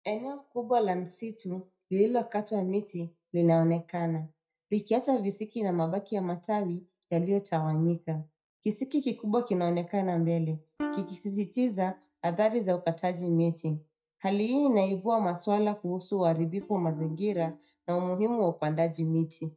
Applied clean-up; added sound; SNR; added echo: neural mask model DeepFilterNet 3.